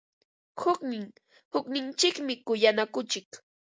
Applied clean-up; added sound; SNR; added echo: none; none; none; none.